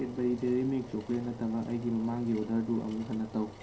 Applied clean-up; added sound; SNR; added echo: none; Engine; 16 dB; reverberation time 0.3 s.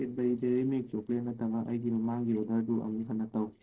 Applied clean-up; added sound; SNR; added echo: neural separator model SepFormer DNS4.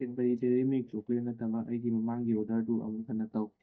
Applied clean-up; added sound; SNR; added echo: neural mask model DeepFilterNet 3.